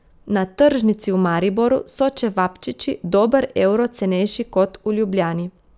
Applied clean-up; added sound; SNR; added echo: none; none; none; none.